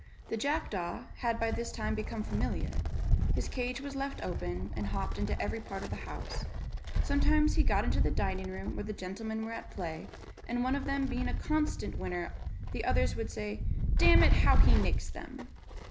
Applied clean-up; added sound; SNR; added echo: none; Wind; -4 dB; none.